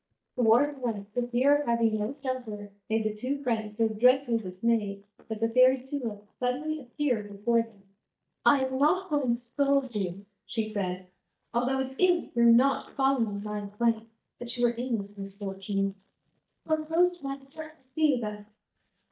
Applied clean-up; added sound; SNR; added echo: neural mask model DeepFilterNet 3.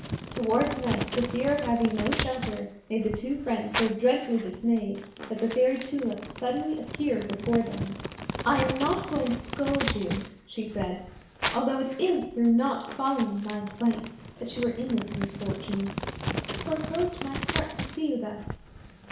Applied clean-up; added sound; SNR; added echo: none; Crumpling, crinkling; 7 dB; reverberation time 0.6 s.